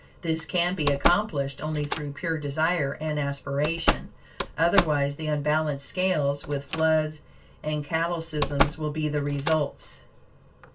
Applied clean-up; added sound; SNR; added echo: none; Slam; 5 dB; reverberation time 0.2 s.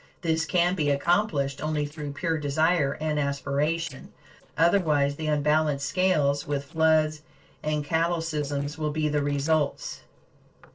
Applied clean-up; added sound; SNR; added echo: neural separator model SepFormer DNS4.